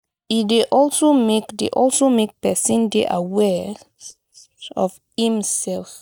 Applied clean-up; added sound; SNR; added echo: neural mask model DeepFilterNet 3.